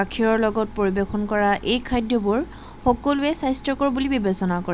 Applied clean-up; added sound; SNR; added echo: none; none; none; none.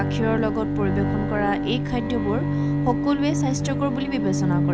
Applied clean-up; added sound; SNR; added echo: none; Bowed string instrument; -3 dB; none.